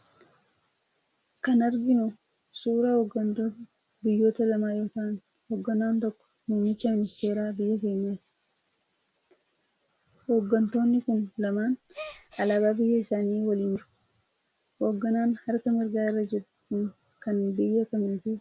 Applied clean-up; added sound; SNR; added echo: neural mask model Resemble Enhance denoiser.